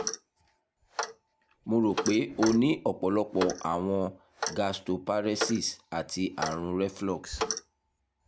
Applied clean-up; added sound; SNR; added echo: none; Clock; 8 dB; none.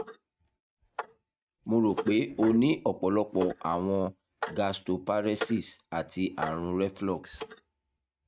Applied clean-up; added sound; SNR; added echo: neural mask model RNNoise.